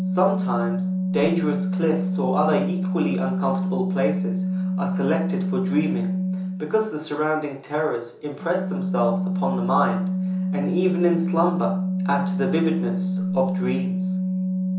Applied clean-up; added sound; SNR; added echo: none; Organ; -1 dB; reverberation time 0.7 s.